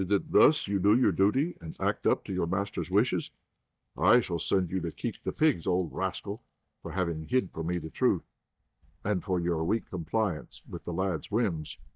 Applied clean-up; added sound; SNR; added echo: neural mask model DeepFilterNet 3.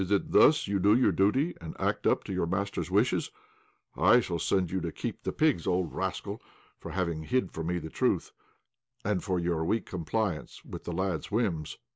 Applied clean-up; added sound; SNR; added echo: none; none; none; none.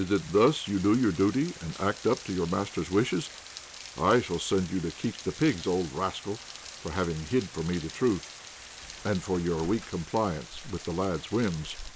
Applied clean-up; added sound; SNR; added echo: none; Rain; 15 dB; none.